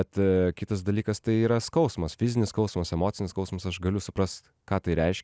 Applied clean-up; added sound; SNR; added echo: none; none; none; none.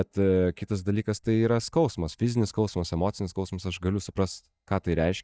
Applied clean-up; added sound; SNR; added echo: neural mask model DeepFilterNet 3.